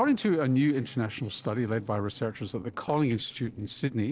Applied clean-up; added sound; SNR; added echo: neural separator model SepFormer DNS4.